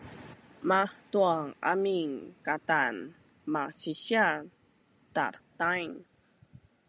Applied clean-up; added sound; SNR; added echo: none; none; none; none.